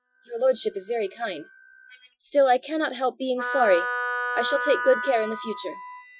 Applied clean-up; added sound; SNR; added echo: classical method Wiener filter.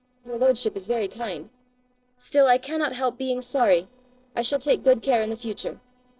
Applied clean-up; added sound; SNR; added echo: neural separator model SepFormer DNS4.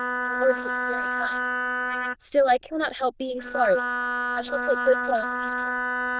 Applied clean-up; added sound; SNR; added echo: neural diffusion model UNIVERSE++.